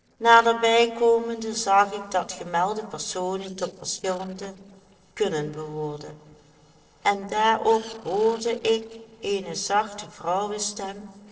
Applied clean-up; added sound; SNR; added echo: neural separator model SepFormer DNS4.